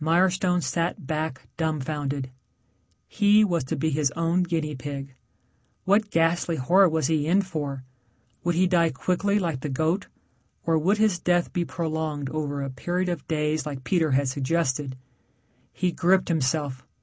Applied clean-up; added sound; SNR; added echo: none; none; none; none.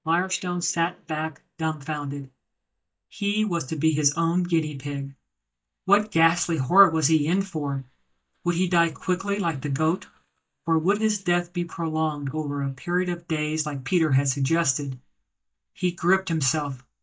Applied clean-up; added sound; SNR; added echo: neural mask model DeepFilterNet 3.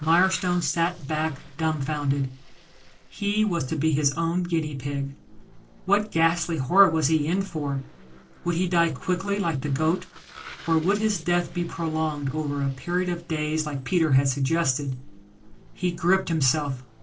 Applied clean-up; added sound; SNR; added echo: neural separator model SepFormer DNS4.